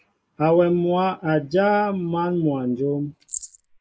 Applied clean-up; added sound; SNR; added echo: neural mask model Resemble Enhance denoiser.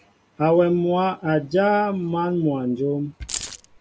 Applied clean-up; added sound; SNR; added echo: none; Keys jangling; 10 dB; none.